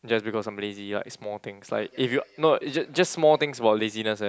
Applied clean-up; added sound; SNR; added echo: none; none; none; none.